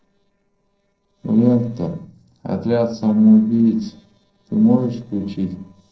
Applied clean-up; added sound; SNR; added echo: neural separator model SepFormer DNS4.